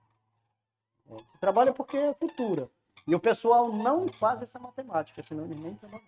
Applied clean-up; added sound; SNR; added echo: neural mask model RNNoise.